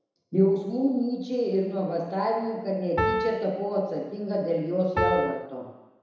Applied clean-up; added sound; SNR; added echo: none; Piano; -1 dB; reverberation time 1.0 s.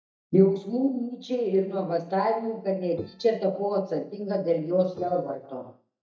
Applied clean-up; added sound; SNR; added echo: neural mask model DeepFilterNet 3.